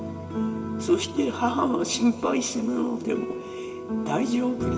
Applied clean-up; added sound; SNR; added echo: none; none; none; reverberation time 1.8 s.